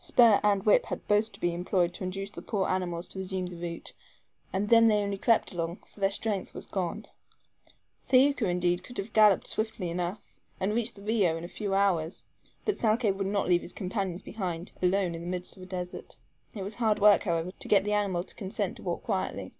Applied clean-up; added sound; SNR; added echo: none; none; none; none.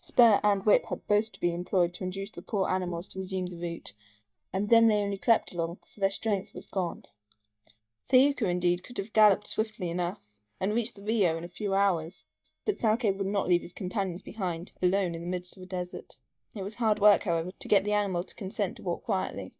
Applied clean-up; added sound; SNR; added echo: neural mask model DeepFilterNet 3.